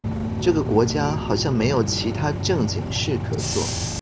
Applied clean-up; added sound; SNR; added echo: none; Bus / Engine; 3 dB; none.